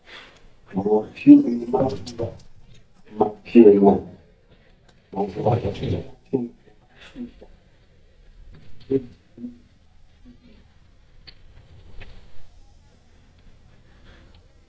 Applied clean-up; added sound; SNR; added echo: neural mask model DeepFilterNet 3.